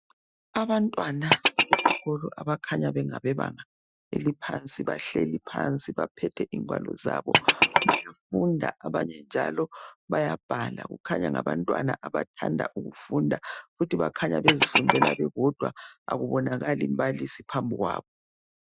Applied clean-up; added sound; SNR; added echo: classical method Wiener filter.